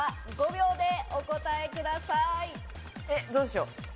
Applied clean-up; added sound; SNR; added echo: none; none; none; none.